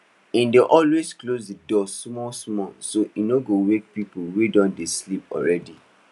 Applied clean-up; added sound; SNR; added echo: none; none; none; none.